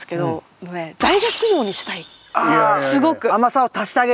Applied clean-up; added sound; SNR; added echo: none; none; none; none.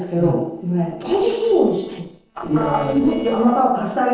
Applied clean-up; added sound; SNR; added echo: neural separator model SepFormer DNS4.